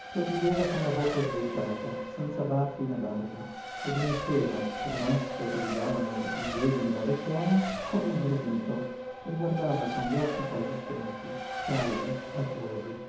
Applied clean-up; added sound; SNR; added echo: none; Race car, auto racing; 6 dB; reverberation time 1.2 s.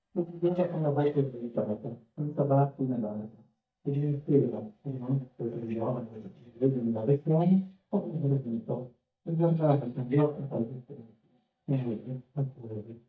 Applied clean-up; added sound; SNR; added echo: neural mask model DeepFilterNet 3.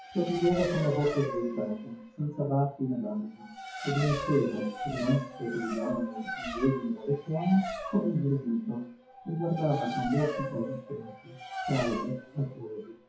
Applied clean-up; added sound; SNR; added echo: classical method WPE with log-MMSE.